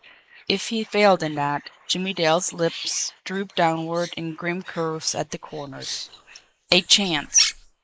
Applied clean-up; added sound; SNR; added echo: neural mask model Resemble Enhance denoiser.